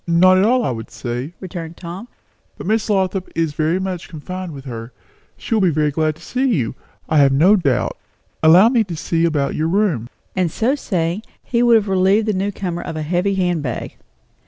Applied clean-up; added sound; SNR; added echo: none; none; none; none.